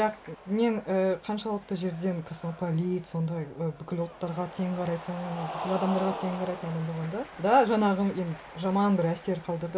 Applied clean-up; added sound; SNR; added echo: none; Cheering; 13 dB; none.